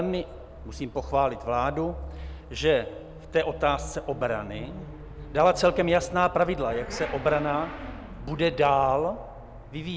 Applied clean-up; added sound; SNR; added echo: none; Motorcycle / Accelerating, revving, vroom; 13 dB; none.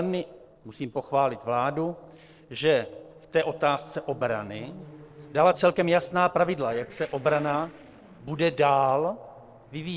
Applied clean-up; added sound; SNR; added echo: neural separator model SepFormer DNS4.